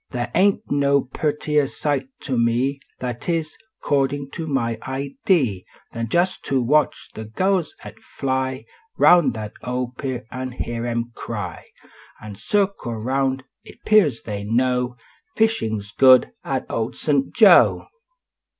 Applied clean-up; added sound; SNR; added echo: none; none; none; none.